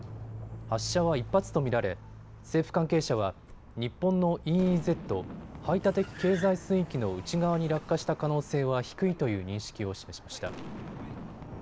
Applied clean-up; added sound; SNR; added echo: none; Boom + Car; 14 dB; none.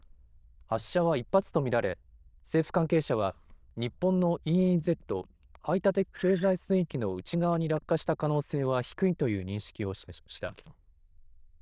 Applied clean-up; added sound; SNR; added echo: neural diffusion model UNIVERSE++.